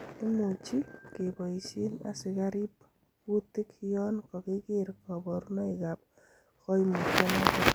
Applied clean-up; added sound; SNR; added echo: none; none; none; none.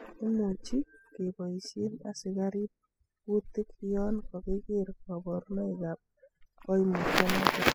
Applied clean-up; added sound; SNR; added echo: classical method spectral subtraction.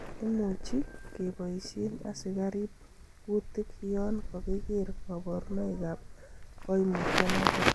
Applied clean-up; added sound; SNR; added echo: none; Wind; 7 dB; none.